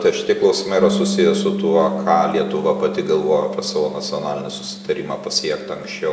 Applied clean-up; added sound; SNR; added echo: none; Bass guitar; 8 dB; none.